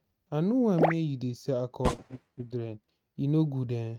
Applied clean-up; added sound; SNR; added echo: neural mask model RNNoise.